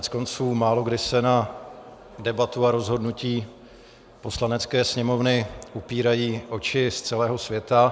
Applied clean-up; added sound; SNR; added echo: none; none; none; none.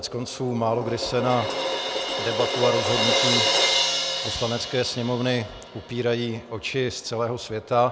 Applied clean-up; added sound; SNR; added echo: none; Crash cymbal; 1 dB; none.